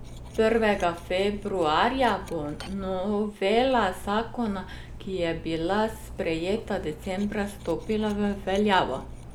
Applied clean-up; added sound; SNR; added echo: none; Cutlery, silverware; 14 dB; none.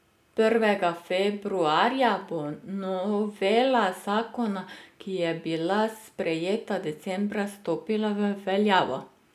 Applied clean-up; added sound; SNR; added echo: none; none; none; none.